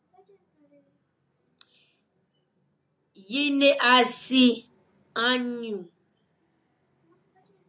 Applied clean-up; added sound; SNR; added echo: none; none; none; none.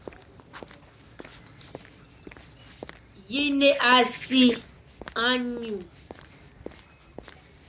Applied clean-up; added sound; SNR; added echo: none; Walk, footsteps / Bird vocalization, bird call, bird song; 17 dB; none.